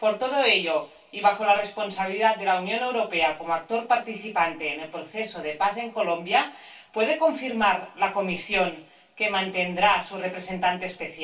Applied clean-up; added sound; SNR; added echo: none; none; none; reverberation time 0.2 s.